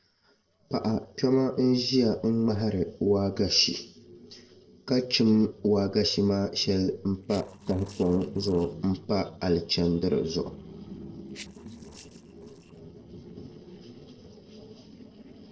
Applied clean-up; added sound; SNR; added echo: neural separator model SepFormer DNS4.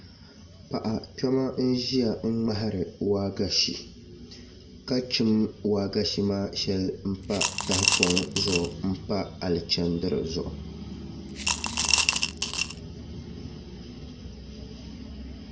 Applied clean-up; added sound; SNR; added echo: none; Coin (dropping) / Glass; -1 dB; reverberation time 0.6 s.